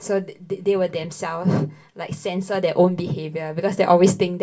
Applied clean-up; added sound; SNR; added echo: none; none; none; reverberation time 0.2 s.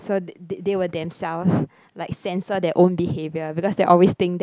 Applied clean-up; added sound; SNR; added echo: none; none; none; none.